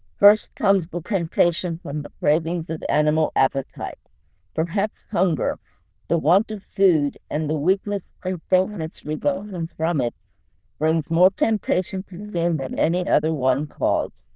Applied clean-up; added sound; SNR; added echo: neural diffusion model UNIVERSE++.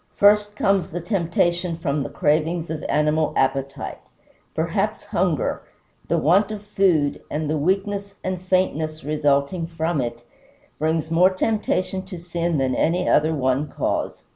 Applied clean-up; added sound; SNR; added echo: none; none; none; none.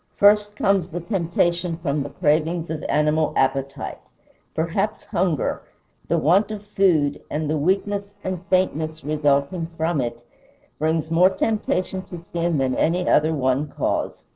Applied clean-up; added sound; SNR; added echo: neural separator model SepFormer DNS4.